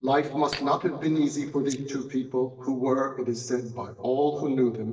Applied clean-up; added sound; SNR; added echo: neural mask model DeepFilterNet 3.